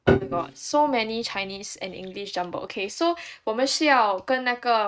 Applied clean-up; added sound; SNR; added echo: neural mask model RNNoise.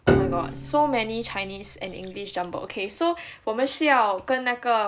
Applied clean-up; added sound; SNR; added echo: none; Piano; 3 dB; none.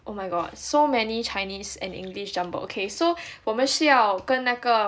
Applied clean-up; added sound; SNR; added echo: none; none; none; none.